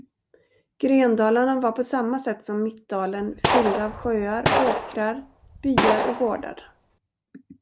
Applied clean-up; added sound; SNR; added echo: none; Gunshot, gunfire; 1 dB; none.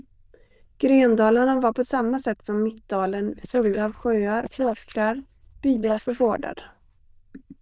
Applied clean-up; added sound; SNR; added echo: neural diffusion model UNIVERSE++.